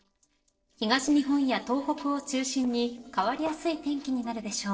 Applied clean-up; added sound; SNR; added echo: neural separator model SepFormer DNS4.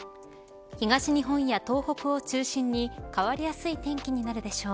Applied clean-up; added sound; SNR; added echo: none; none; none; none.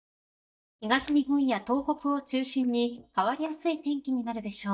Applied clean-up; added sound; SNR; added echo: neural mask model DeepFilterNet 3.